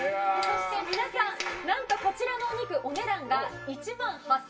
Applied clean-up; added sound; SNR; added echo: none; none; none; reverberation time 0.1 s.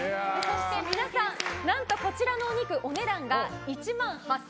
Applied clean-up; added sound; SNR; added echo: none; none; none; none.